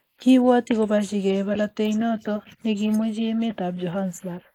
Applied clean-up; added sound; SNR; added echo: neural mask model Resemble Enhance denoiser.